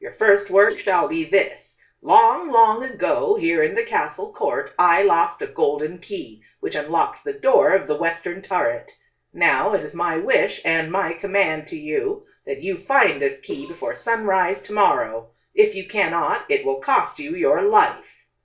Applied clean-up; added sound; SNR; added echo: neural separator model SepFormer DNS4.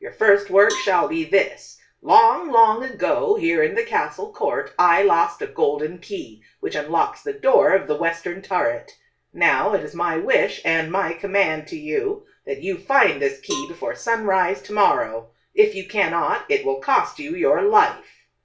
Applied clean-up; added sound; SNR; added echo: none; Cowbell; 16 dB; reverberation time 0.2 s.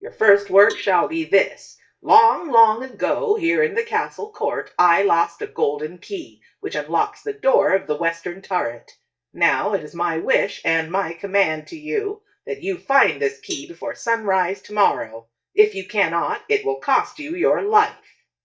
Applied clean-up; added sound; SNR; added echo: neural mask model DeepFilterNet 3.